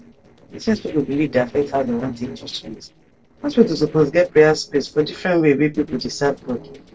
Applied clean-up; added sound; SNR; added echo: neural separator model SepFormer DNS4.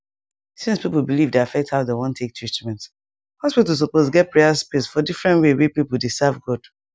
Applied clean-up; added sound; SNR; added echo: none; none; none; none.